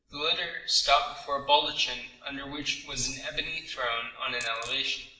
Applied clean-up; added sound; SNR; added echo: none; Coin (dropping); 15 dB; reverberation time 1.0 s.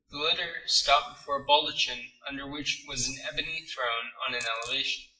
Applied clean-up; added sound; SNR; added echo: classical method WPE with log-MMSE.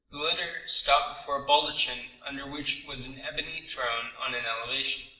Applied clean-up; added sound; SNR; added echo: neural separator model SepFormer DNS4.